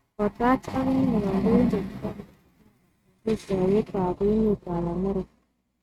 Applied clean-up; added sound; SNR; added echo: neural mask model RNNoise.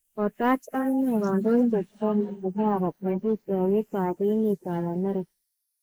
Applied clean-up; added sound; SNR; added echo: neural mask model Resemble Enhance denoiser.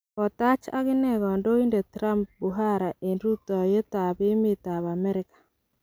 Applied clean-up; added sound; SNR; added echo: none; none; none; none.